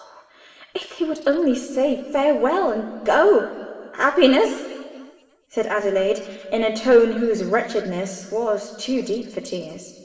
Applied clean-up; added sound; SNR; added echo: none; none; none; reverberation time 1.9 s.